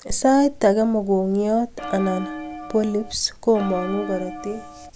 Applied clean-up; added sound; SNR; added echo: none; Bell; 12 dB; none.